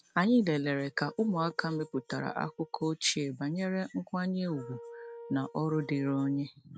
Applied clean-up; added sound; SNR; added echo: neural mask model RNNoise.